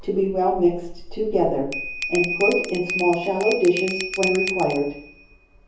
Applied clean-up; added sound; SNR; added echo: none; Bell; 7 dB; reverberation time 0.7 s.